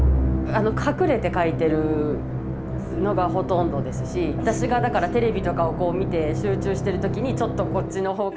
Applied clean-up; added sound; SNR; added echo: none; Musical instrument; 1 dB; none.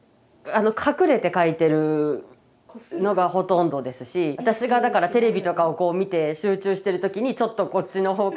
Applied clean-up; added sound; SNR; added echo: none; none; none; none.